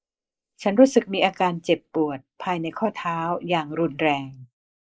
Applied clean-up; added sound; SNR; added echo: neural mask model Resemble Enhance denoiser.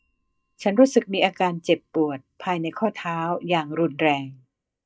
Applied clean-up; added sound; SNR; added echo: neural mask model DeepFilterNet 3.